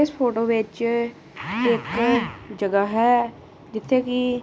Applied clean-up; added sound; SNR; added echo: none; none; none; none.